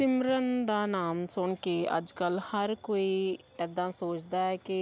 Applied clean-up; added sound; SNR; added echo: none; none; none; none.